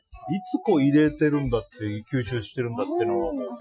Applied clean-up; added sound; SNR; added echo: classical method Wiener filter.